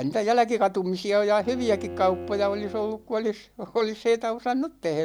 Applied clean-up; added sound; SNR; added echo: none; Bowed string instrument; 16 dB; none.